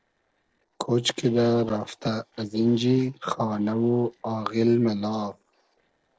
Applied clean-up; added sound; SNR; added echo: neural separator model SepFormer DNS4.